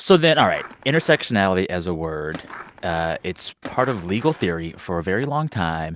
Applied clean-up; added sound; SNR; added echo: none; Skateboard; 18 dB; none.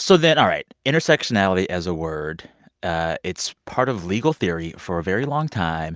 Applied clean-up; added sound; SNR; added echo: none; none; none; none.